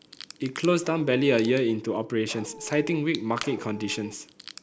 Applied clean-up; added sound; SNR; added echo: none; Dog + Crack / Crackle; 17 dB; none.